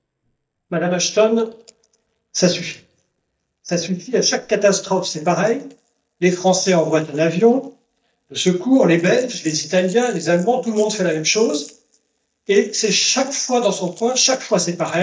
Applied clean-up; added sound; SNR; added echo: neural mask model DeepFilterNet 3.